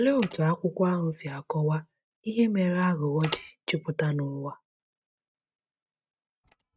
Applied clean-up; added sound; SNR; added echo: neural mask model RNNoise.